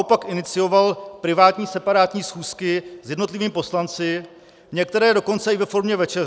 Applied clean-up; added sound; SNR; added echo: none; none; none; none.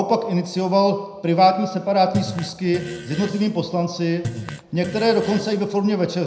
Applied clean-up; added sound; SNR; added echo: none; Fart; 12 dB; reverberation time 0.6 s.